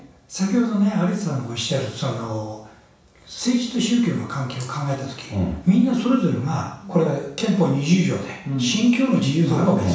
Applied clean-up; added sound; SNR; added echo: none; none; none; reverberation time 0.7 s.